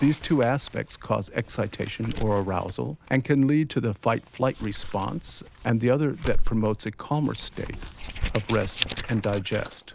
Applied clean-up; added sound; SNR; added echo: neural mask model Resemble Enhance denoiser.